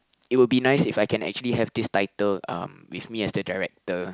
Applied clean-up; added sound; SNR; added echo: none; none; none; none.